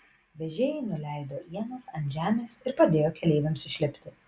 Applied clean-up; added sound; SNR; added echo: none; none; none; none.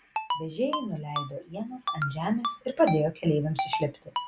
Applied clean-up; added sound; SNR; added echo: none; Ringtone; 5 dB; none.